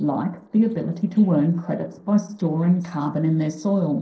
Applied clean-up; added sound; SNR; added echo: neural separator model SepFormer DNS4.